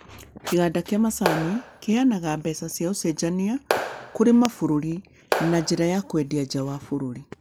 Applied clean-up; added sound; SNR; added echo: none; Clapping; 6 dB; none.